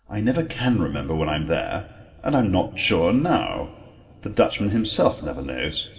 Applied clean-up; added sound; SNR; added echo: none; none; none; reverberation time 3.0 s.